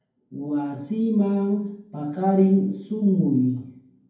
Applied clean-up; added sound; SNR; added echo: none; none; none; reverberation time 0.9 s.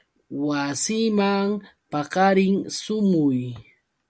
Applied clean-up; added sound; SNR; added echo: none; none; none; none.